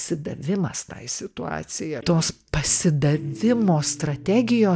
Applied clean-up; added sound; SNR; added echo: neural mask model DeepFilterNet 3.